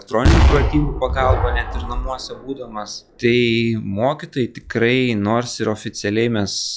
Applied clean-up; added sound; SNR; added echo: classical method log-MMSE.